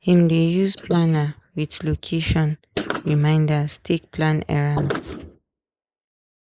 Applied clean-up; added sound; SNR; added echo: neural mask model Resemble Enhance denoiser.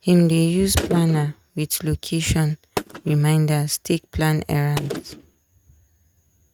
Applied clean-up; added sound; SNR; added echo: neural mask model RNNoise.